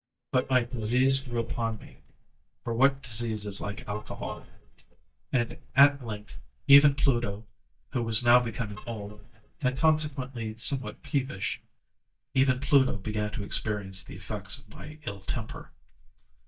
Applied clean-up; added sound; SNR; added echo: neural mask model DeepFilterNet 3.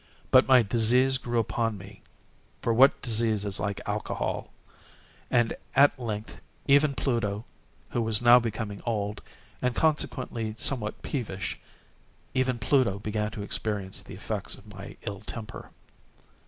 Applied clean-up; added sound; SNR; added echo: none; none; none; none.